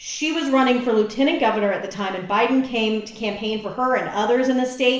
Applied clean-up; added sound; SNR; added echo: none; none; none; reverberation time 0.8 s.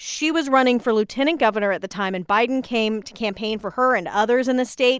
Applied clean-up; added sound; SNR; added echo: none; none; none; none.